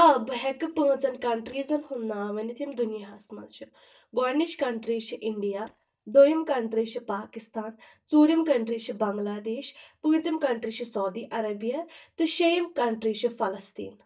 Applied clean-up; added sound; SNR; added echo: neural mask model DeepFilterNet 3.